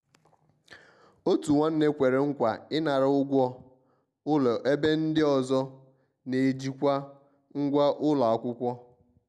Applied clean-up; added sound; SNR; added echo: none; none; none; none.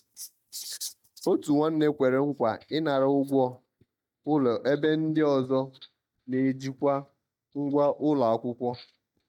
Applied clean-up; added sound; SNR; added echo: neural mask model DeepFilterNet 3.